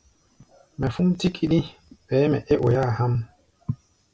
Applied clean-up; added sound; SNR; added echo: none; none; none; none.